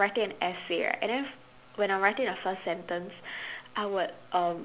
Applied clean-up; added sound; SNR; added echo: none; none; none; none.